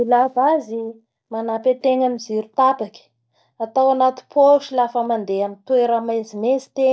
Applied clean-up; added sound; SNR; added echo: none; none; none; none.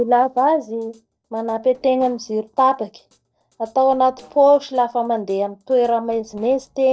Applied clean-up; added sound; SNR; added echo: neural separator model SepFormer DNS4.